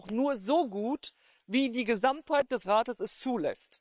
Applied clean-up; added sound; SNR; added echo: neural separator model SepFormer WHAM!.